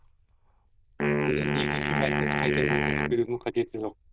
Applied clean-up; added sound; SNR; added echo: neural diffusion model UNIVERSE++.